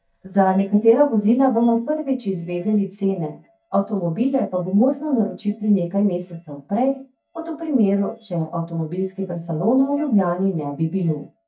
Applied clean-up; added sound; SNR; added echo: neural mask model DeepFilterNet 3.